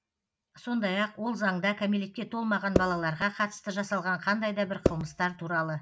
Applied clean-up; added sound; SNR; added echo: none; Percussion; 0 dB; none.